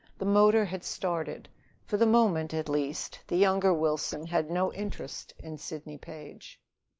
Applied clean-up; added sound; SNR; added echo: neural mask model Resemble Enhance denoiser.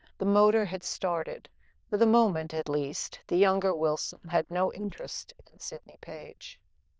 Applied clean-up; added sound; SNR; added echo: neural diffusion model UNIVERSE++.